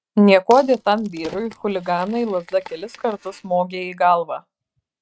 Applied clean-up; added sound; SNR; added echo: neural mask model RNNoise.